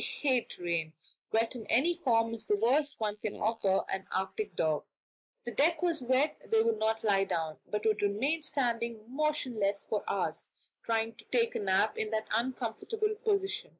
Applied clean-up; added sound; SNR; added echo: neural mask model Resemble Enhance denoiser.